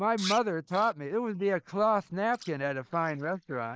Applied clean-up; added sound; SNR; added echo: neural mask model Resemble Enhance denoiser.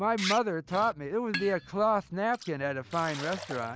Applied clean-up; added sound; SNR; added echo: none; Liquid; 11 dB; none.